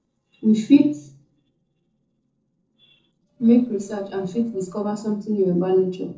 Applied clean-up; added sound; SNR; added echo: neural separator model SepFormer DNS4.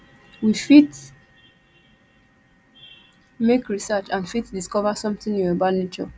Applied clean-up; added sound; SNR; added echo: none; none; none; none.